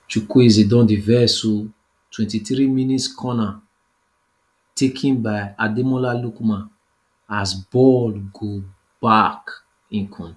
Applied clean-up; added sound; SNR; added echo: none; none; none; none.